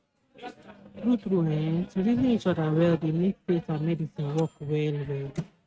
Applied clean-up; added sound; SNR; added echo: neural mask model RNNoise.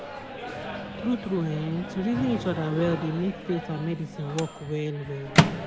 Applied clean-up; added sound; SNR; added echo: none; Microwave oven; 1 dB; none.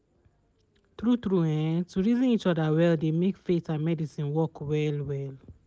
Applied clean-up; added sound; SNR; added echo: none; none; none; none.